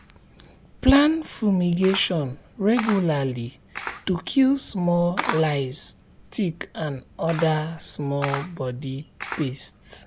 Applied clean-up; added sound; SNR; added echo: none; Camera; 11 dB; none.